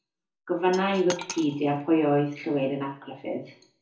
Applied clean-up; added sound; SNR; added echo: none; Coin (dropping); 12 dB; reverberation time 0.5 s.